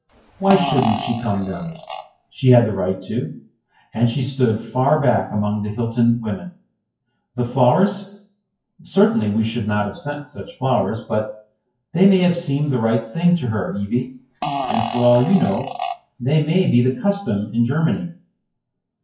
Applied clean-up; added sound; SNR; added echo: classical method WPE with log-MMSE.